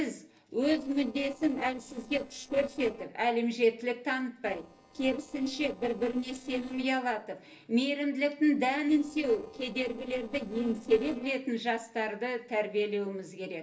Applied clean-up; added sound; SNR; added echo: neural separator model SepFormer DNS4.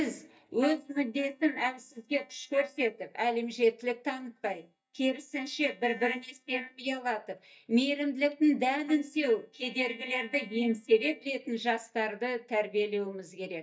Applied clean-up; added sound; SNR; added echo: neural mask model DeepFilterNet 3.